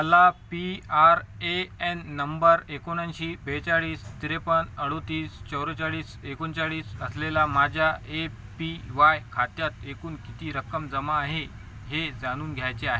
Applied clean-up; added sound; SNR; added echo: none; none; none; none.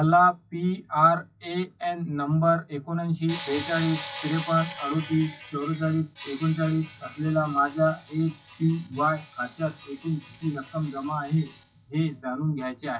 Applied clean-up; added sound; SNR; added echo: classical method WPE with log-MMSE.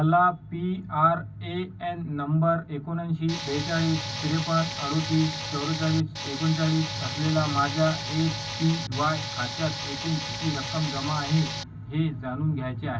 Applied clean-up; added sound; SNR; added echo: none; Tools; 8 dB; reverberation time 0.4 s.